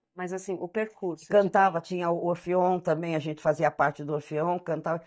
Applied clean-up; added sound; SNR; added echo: neural mask model DeepFilterNet 3.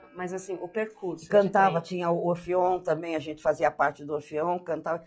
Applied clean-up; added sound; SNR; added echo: classical method log-MMSE.